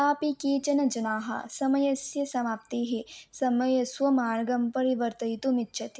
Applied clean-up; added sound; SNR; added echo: neural mask model Resemble Enhance denoiser.